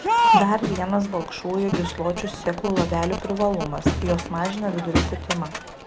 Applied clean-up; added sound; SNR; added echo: none; Crowd; 0 dB; none.